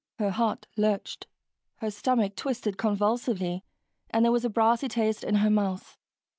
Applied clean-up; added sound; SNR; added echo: none; none; none; none.